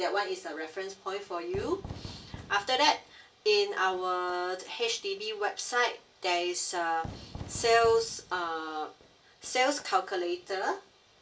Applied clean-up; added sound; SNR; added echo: none; Fire / Fireworks; 19 dB; reverberation time 0.2 s.